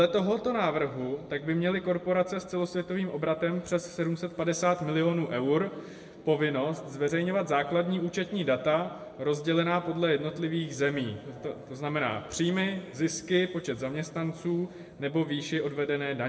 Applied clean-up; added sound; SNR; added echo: none; none; none; reverberation time 1.0 s.